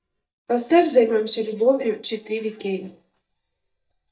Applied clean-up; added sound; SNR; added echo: neural mask model DeepFilterNet 3.